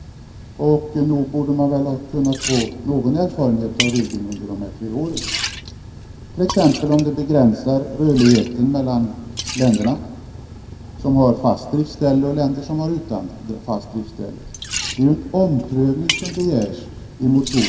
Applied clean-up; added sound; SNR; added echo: none; Liquid; 12 dB; reverberation time 2.0 s.